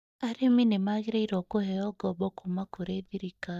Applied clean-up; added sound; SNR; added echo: neural mask model DeepFilterNet 3.